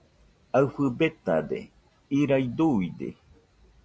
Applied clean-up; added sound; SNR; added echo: none; none; none; none.